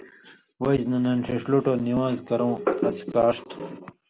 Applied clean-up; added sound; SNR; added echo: none; Glass; 14 dB; none.